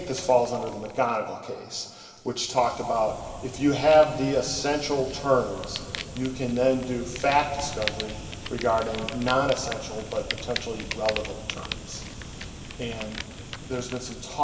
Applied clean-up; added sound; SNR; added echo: none; Fire; 11 dB; reverberation time 2.7 s.